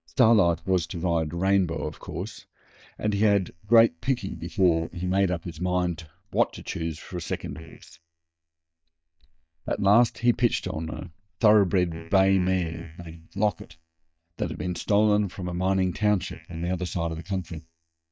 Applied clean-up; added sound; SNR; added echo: neural mask model DeepFilterNet 3.